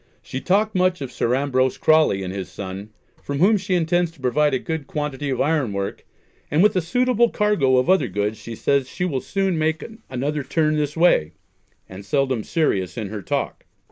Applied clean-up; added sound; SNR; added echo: none; none; none; none.